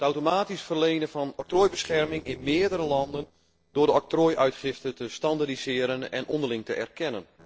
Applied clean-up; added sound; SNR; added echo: neural separator model SepFormer DNS4.